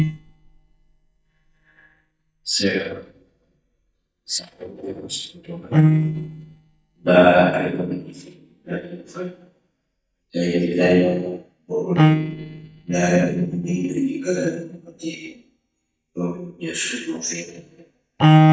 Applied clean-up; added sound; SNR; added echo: neural mask model DeepFilterNet 3.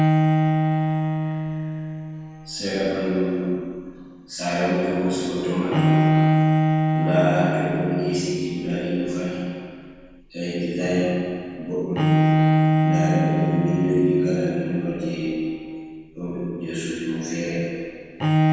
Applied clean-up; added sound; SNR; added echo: none; Bowed string instrument; -2 dB; reverberation time 2.1 s.